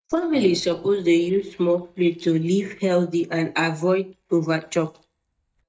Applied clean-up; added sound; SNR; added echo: neural mask model DeepFilterNet 3.